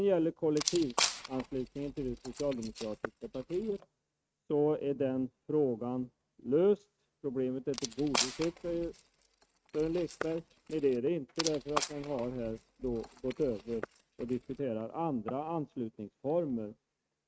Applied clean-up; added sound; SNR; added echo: neural mask model RNNoise.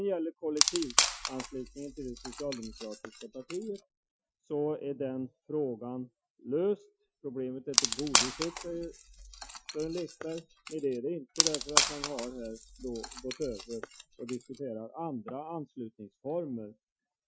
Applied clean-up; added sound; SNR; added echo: classical method Wiener filter.